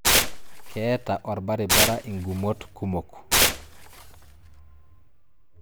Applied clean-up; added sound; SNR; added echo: none; Tearing; -5 dB; none.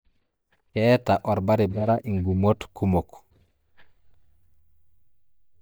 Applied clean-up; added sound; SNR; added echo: neural mask model DeepFilterNet 3.